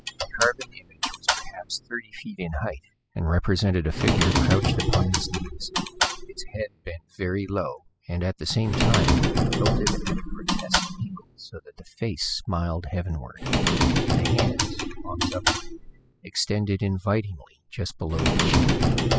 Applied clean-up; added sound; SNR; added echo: classical method spectral subtraction.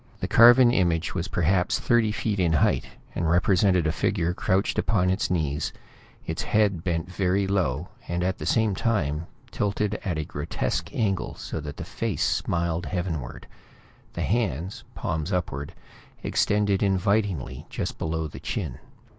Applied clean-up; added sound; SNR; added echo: none; none; none; none.